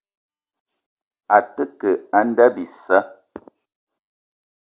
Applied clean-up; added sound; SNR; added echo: none; none; none; none.